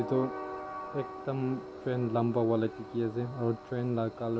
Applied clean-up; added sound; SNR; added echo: none; Train; 10 dB; none.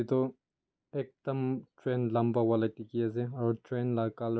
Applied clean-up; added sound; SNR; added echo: none; none; none; none.